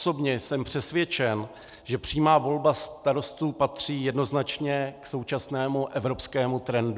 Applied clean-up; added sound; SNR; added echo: none; none; none; none.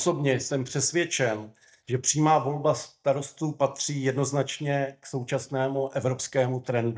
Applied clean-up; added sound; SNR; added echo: neural mask model DeepFilterNet 3.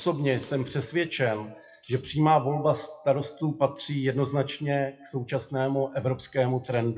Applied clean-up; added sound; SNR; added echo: classical method WPE with log-MMSE.